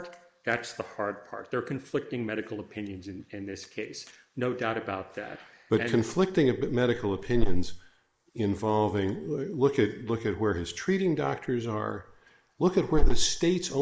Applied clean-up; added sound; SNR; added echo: neural mask model Resemble Enhance denoiser.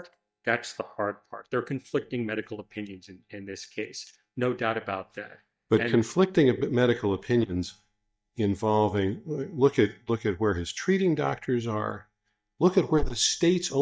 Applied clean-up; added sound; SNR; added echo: neural mask model DeepFilterNet 3.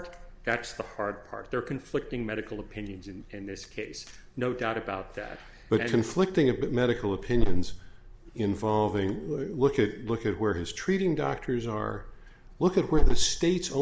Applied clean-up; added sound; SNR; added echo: none; none; none; none.